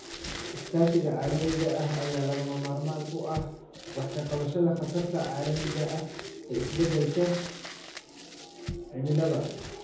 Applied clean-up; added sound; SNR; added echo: none; Crumpling, crinkling; 12 dB; reverberation time 0.7 s.